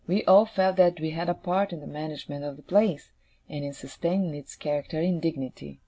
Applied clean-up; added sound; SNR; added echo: none; none; none; none.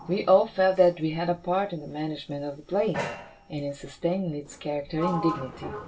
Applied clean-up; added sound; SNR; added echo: none; Sliding door; 13 dB; reverberation time 0.2 s.